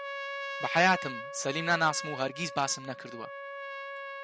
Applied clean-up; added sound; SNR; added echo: none; Trumpet; 8 dB; none.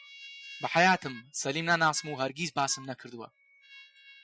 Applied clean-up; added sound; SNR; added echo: classical method Wiener filter.